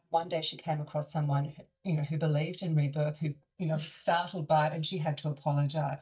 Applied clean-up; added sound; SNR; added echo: neural mask model DeepFilterNet 3.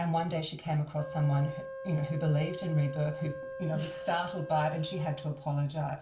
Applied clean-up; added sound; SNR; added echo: none; Wind instrument, woodwind instrument; 11 dB; reverberation time 0.3 s.